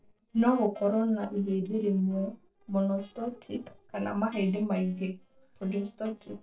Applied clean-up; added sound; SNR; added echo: neural separator model SepFormer DNS4.